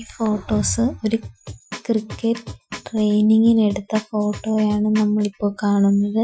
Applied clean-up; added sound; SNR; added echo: classical method Wiener filter.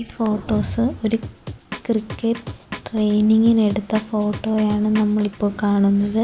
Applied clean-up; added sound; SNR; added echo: none; Drum; 15 dB; none.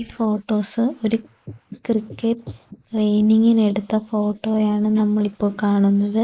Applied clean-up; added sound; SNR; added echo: neural mask model Resemble Enhance denoiser.